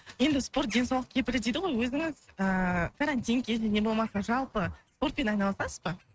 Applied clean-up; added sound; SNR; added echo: neural mask model RNNoise.